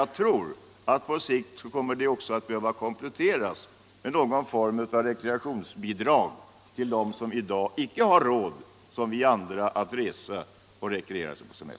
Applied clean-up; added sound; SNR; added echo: none; none; none; none.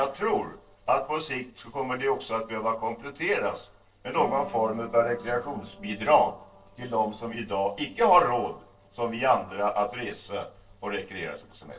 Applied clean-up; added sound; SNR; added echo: neural separator model SepFormer DNS4.